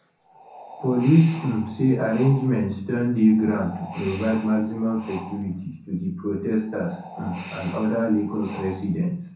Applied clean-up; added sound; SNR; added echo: none; Wind; 18 dB; reverberation time 0.6 s.